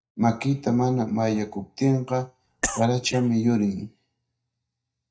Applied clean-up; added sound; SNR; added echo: neural mask model DeepFilterNet 3.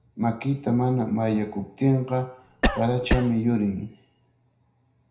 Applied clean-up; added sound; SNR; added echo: none; Cough; 1 dB; reverberation time 0.5 s.